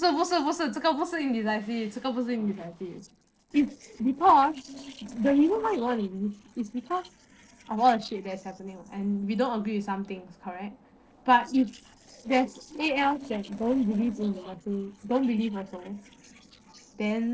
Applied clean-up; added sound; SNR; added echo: neural separator model SepFormer DNS4.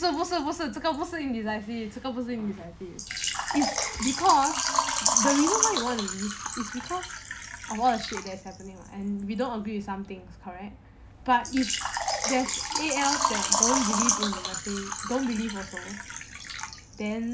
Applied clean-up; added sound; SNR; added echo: none; Water / Liquid; 1 dB; none.